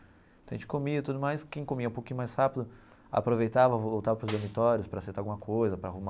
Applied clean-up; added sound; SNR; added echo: none; Snare drum; 18 dB; none.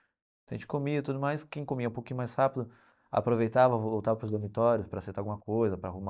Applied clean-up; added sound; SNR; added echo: neural mask model DeepFilterNet 3.